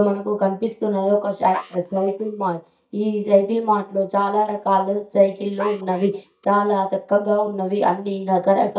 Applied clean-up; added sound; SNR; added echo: neural mask model DeepFilterNet 3.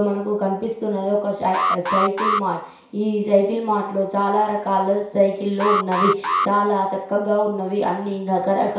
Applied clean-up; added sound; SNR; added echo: none; Alarm; 3 dB; reverberation time 0.6 s.